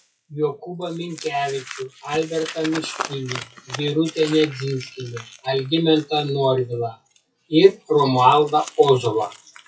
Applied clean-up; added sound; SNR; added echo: classical method WPE with log-MMSE.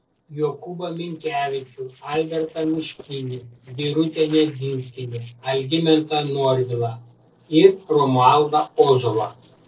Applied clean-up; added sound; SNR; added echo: neural separator model SepFormer DNS4.